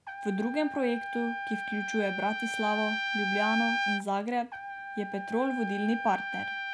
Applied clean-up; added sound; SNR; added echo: none; Trumpet; 3 dB; none.